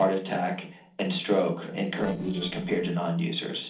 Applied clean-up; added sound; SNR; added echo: neural separator model SepFormer DNS4.